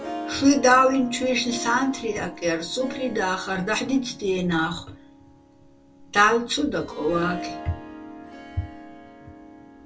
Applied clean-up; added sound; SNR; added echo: none; Harp; 14 dB; reverberation time 0.2 s.